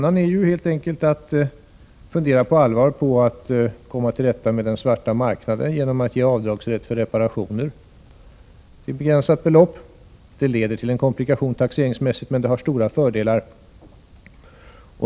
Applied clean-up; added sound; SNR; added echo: none; none; none; none.